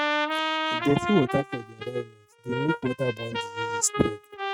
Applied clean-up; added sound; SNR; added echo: neural mask model RNNoise.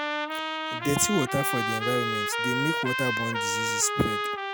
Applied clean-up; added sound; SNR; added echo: none; Trumpet; -1 dB; none.